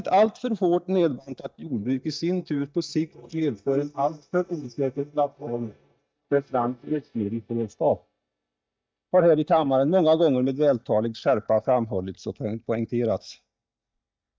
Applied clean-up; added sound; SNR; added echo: neural mask model DeepFilterNet 3.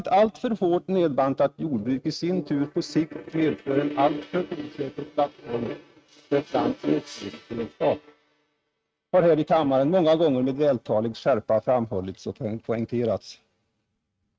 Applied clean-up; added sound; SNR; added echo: neural mask model RNNoise.